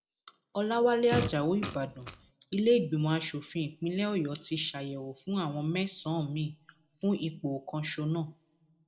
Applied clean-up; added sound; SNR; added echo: none; Fart; 5 dB; reverberation time 0.4 s.